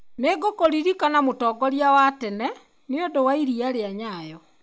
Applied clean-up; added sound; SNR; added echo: none; none; none; none.